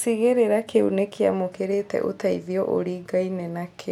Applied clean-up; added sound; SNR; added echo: none; none; none; none.